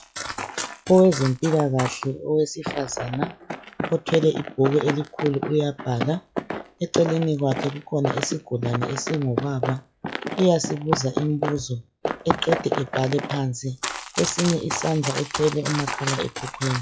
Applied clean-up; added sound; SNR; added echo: classical method log-MMSE.